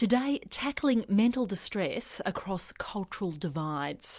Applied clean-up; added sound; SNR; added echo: none; none; none; none.